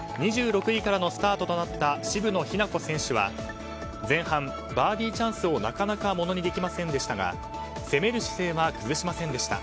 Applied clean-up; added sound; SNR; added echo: none; none; none; none.